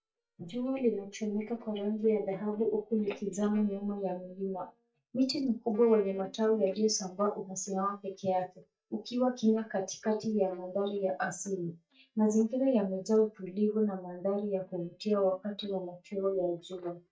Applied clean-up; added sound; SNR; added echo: neural mask model DeepFilterNet 3.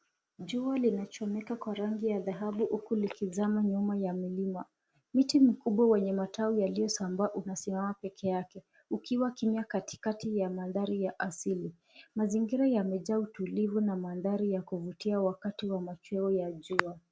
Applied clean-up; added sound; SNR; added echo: none; none; none; none.